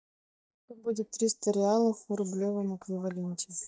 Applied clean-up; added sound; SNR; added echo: neural mask model DeepFilterNet 3.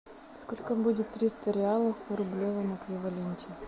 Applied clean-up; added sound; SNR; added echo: none; none; none; none.